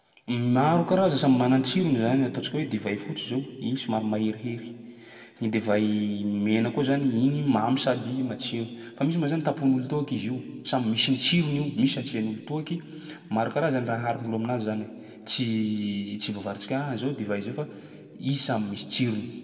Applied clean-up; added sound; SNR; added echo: none; none; none; reverberation time 1.5 s.